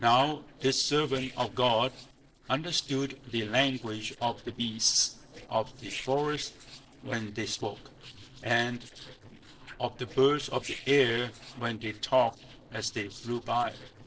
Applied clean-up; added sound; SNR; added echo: neural separator model SepFormer DNS4.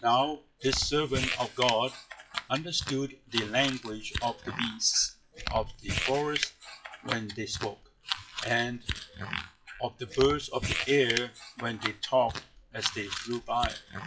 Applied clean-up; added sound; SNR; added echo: classical method WPE with log-MMSE.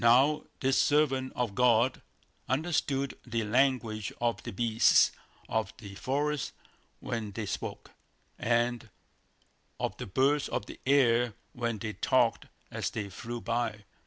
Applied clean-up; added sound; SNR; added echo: none; none; none; none.